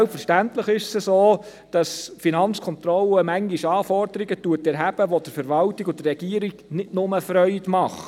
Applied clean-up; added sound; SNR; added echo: none; none; none; none.